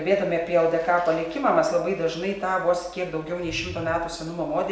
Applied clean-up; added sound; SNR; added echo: none; none; none; none.